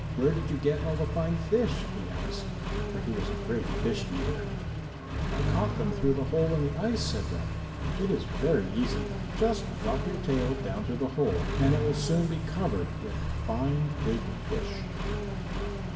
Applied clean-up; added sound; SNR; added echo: none; Accelerating, revving, vroom; 1 dB; reverberation time 1.8 s.